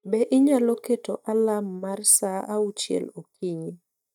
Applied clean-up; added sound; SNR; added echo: neural mask model DeepFilterNet 3.